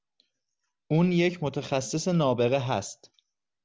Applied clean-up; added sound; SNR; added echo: none; none; none; none.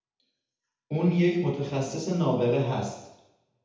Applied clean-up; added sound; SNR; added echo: none; none; none; reverberation time 0.8 s.